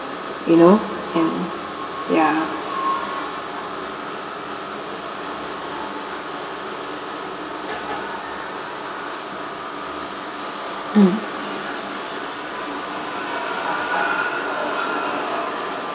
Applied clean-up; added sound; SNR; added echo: none; none; none; none.